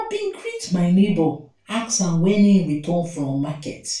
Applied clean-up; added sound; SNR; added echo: none; none; none; reverberation time 0.3 s.